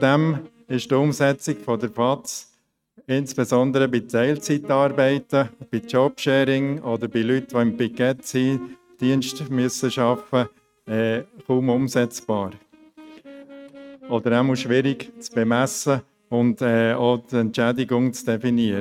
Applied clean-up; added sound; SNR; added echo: neural mask model RNNoise.